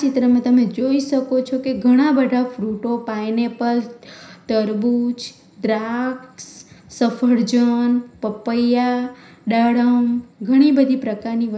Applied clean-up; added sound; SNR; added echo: none; none; none; reverberation time 0.5 s.